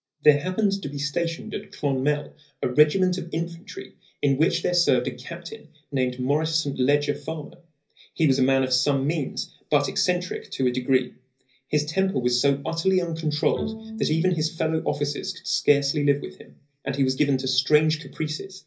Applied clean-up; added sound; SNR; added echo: none; Bowed string instrument; 14 dB; reverberation time 0.5 s.